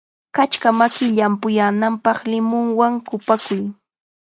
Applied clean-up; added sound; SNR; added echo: neural mask model RNNoise.